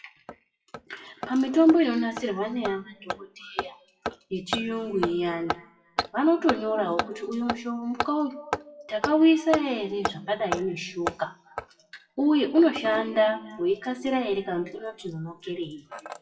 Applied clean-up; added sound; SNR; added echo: classical method WPE with log-MMSE.